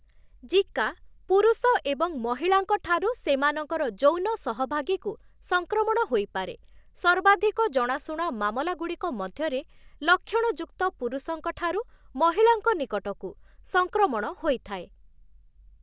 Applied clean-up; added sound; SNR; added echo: none; none; none; none.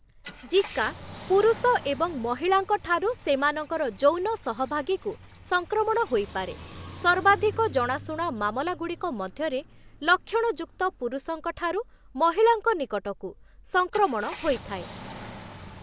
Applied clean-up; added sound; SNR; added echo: none; Car; 18 dB; none.